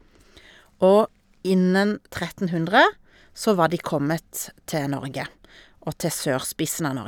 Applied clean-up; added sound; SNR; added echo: none; none; none; none.